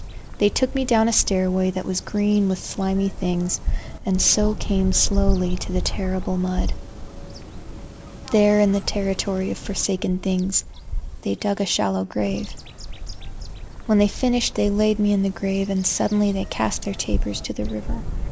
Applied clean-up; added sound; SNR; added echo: none; Bird vocalization, bird call, bird song; 5 dB; none.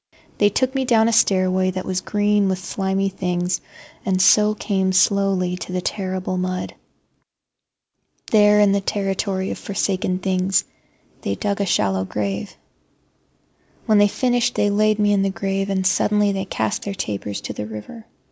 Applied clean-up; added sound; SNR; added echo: none; none; none; none.